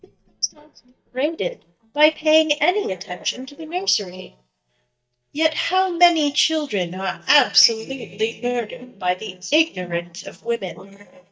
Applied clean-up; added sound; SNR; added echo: neural mask model DeepFilterNet 3.